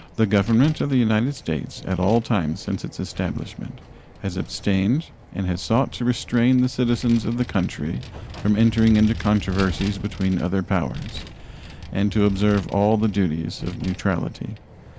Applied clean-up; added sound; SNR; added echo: none; Vehicle; 15 dB; none.